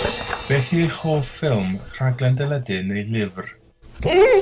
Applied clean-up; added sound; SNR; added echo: none; Dog + Crash cymbal; 1 dB; none.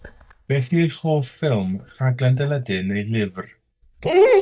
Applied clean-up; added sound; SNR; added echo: neural mask model DeepFilterNet 3.